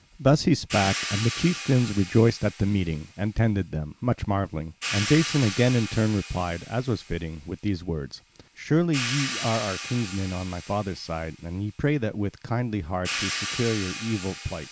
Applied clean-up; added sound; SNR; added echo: none; Hi-hat; 10 dB; none.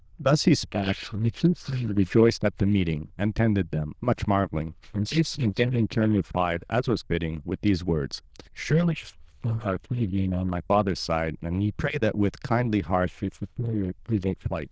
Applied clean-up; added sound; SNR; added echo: neural diffusion model UNIVERSE++.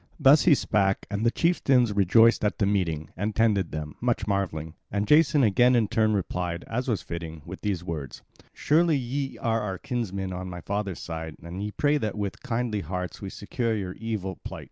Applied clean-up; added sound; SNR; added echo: none; none; none; none.